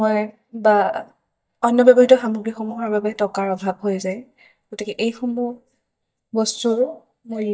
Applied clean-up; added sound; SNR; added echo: neural mask model DeepFilterNet 3.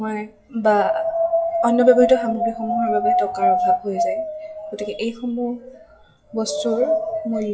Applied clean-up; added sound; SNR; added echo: classical method WPE with log-MMSE.